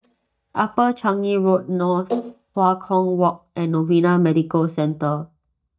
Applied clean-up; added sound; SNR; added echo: neural mask model DeepFilterNet 3.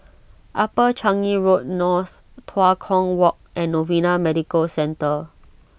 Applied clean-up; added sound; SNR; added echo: none; none; none; none.